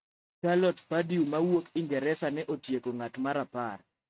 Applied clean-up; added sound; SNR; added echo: neural mask model RNNoise.